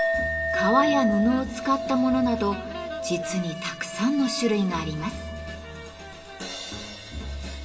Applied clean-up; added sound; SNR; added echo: none; Chink, clink; 5 dB; reverberation time 2.0 s.